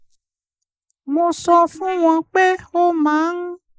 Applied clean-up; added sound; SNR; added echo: neural mask model Resemble Enhance denoiser.